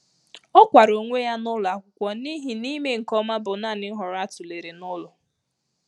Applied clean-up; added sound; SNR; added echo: none; none; none; none.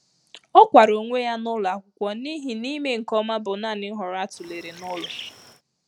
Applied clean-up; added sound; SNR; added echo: none; Bird; 17 dB; none.